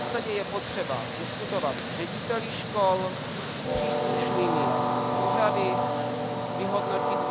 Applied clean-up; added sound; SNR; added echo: none; Train; -3 dB; none.